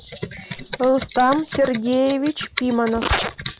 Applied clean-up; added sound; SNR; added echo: none; Computer keyboard; 13 dB; none.